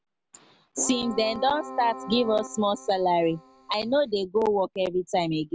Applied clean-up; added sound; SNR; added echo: none; Keyboard (musical); 14 dB; none.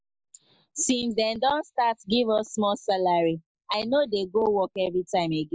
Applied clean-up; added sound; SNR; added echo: neural mask model Resemble Enhance denoiser.